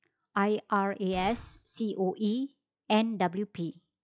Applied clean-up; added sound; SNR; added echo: classical method log-MMSE.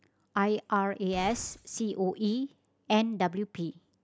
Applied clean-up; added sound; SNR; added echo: none; Glass; 18 dB; none.